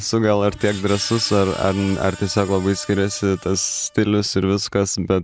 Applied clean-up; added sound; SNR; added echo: none; Screech; 18 dB; none.